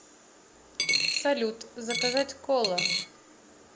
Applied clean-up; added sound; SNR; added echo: none; Coin (dropping); 0 dB; none.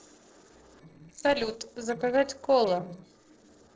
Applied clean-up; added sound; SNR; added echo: neural separator model SepFormer DNS4.